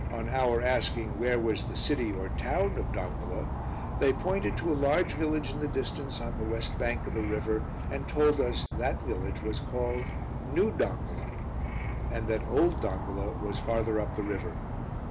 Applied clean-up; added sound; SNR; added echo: none; Insect / Frog; 2 dB; none.